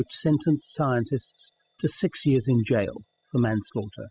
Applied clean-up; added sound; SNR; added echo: classical method spectral subtraction.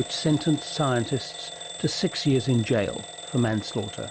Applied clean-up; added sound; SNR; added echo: none; Alarm / Bell; 12 dB; none.